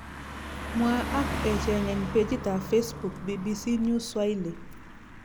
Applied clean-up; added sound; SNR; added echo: none; Car passing by; 7 dB; none.